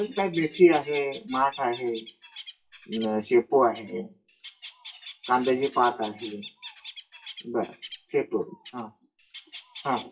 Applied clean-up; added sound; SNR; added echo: classical method WPE with log-MMSE.